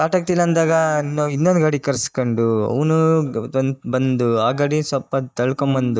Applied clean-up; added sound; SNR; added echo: neural mask model DeepFilterNet 3.